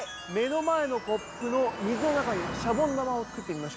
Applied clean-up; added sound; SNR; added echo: none; Car passing by; 10 dB; none.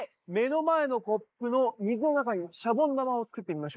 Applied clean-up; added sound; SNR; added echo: neural mask model Resemble Enhance denoiser.